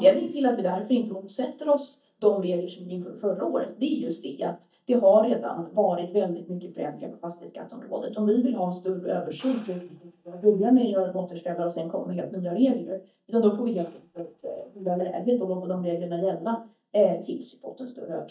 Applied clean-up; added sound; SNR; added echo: neural mask model DeepFilterNet 3.